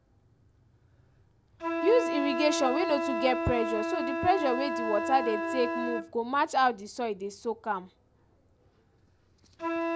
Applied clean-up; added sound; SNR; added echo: none; Wind instrument, woodwind instrument; 3 dB; none.